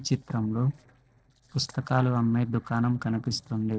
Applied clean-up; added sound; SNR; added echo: neural separator model SepFormer DNS4.